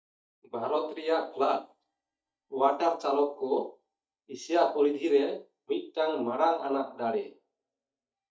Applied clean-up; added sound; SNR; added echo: neural mask model DeepFilterNet 3.